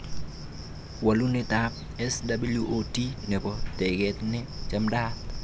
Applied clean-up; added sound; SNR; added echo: none; Cricket; 7 dB; none.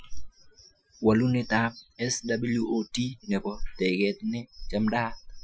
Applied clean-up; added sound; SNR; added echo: classical method Wiener filter.